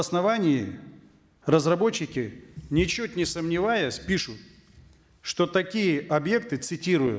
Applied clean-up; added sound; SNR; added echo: none; none; none; none.